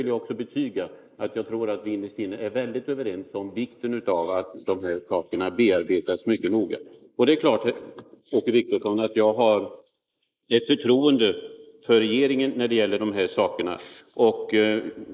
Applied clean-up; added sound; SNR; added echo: neural mask model Resemble Enhance denoiser.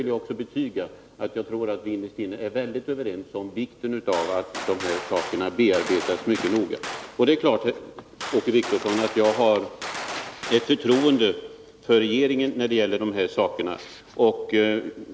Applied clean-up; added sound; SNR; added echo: none; Gunshot, gunfire; 11 dB; none.